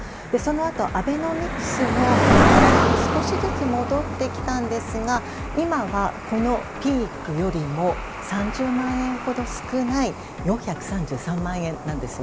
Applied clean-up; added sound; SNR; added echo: none; Cricket; 0 dB; none.